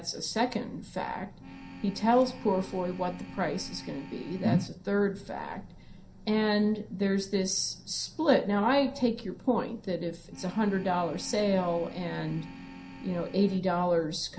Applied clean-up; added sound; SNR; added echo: none; Organ; 16 dB; reverberation time 0.3 s.